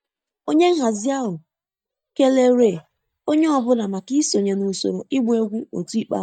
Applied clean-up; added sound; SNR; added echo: neural mask model DeepFilterNet 3.